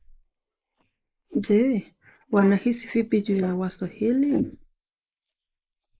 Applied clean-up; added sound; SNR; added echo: neural mask model Resemble Enhance denoiser.